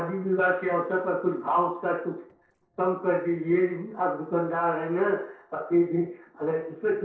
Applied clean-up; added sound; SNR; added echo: neural separator model SepFormer DNS4.